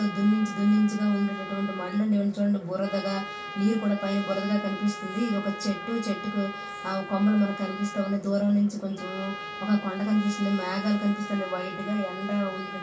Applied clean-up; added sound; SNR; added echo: none; Trumpet; 11 dB; reverberation time 0.2 s.